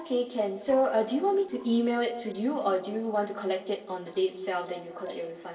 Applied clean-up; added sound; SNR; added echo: neural separator model SepFormer DNS4.